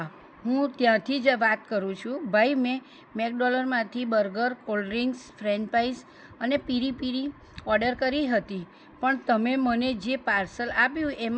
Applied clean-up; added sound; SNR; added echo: none; none; none; none.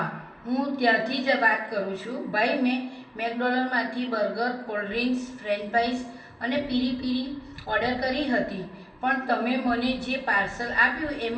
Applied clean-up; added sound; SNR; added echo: none; none; none; reverberation time 0.7 s.